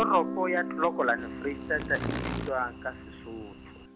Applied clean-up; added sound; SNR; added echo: none; Guitar + Insect; 5 dB; none.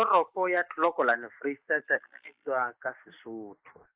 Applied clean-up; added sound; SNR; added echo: neural mask model Resemble Enhance denoiser.